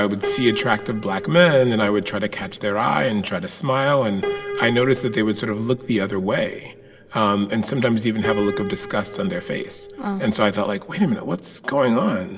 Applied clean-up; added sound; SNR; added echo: none; Piano; 13 dB; reverberation time 2.8 s.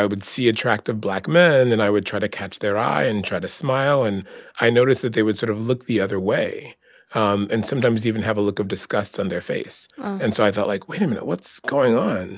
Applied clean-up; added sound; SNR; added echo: none; none; none; none.